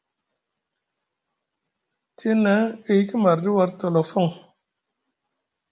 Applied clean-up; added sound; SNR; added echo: none; none; none; none.